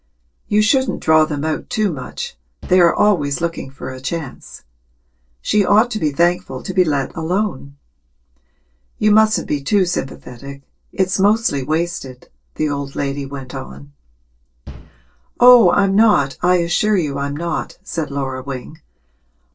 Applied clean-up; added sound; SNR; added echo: neural separator model SepFormer DNS4.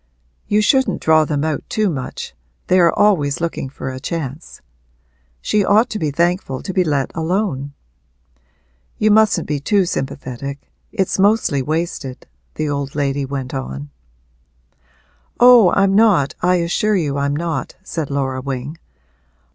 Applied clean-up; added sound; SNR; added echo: none; none; none; none.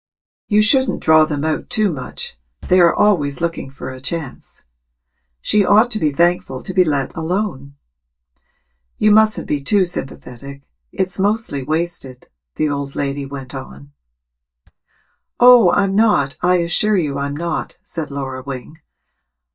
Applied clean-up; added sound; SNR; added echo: neural mask model DeepFilterNet 3.